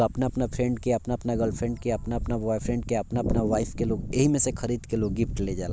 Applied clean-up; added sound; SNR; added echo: none; none; none; none.